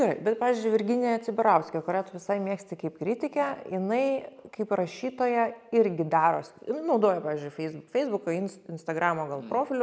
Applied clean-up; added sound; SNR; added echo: none; none; none; none.